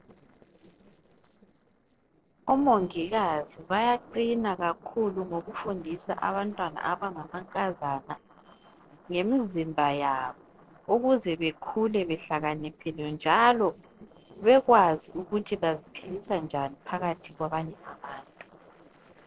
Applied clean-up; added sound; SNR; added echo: neural separator model SepFormer DNS4.